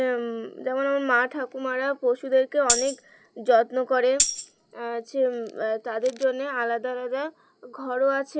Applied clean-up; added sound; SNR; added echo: none; Tambourine; 3 dB; none.